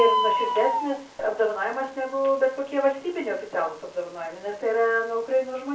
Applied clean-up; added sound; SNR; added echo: none; Bird; 6 dB; reverberation time 0.3 s.